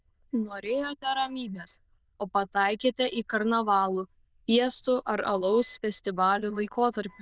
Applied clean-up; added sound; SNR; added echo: neural diffusion model UNIVERSE++.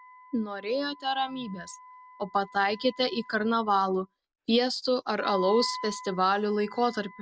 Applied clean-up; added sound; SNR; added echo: none; Wind instrument, woodwind instrument; 15 dB; none.